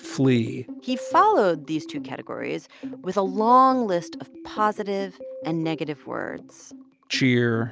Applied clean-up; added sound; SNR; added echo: none; none; none; none.